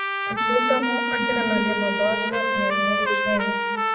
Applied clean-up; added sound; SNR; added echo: none; Trumpet; -3 dB; reverberation time 1.5 s.